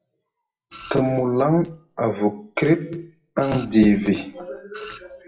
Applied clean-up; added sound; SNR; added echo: classical method WPE with log-MMSE.